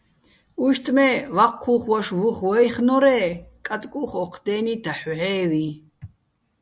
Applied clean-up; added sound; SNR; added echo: none; none; none; none.